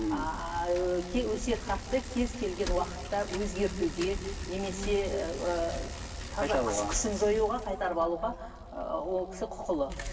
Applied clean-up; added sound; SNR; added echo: none; Bicycle; 7 dB; reverberation time 1.7 s.